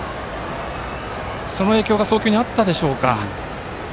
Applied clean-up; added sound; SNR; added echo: none; none; none; none.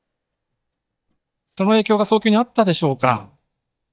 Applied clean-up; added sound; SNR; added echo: neural mask model DeepFilterNet 3.